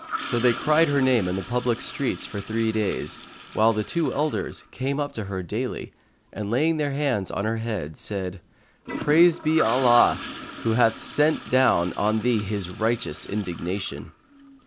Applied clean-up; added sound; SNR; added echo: none; Toilet flush / Gurgling; 13 dB; none.